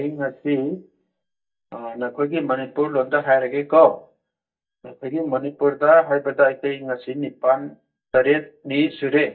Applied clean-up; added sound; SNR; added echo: neural mask model DeepFilterNet 3.